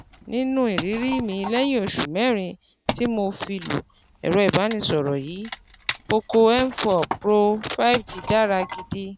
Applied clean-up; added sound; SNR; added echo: none; Wood; 10 dB; none.